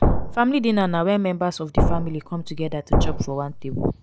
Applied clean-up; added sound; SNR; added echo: none; Thump, thud; -2 dB; none.